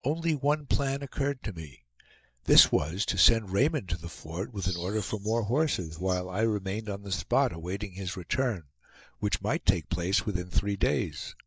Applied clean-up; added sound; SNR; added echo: neural mask model DeepFilterNet 3.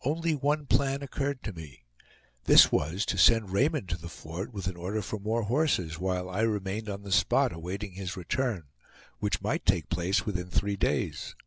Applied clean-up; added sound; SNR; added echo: none; none; none; none.